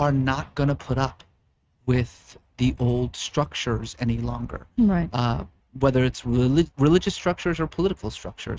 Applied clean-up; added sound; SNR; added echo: neural mask model RNNoise.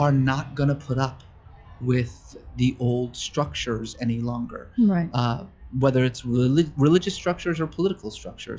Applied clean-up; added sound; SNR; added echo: classical method log-MMSE.